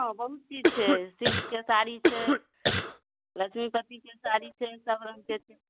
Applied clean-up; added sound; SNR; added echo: none; Cough; -5 dB; none.